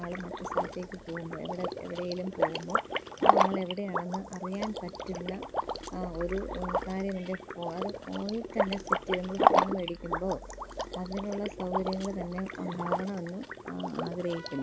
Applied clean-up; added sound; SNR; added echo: none; Liquid; -3 dB; none.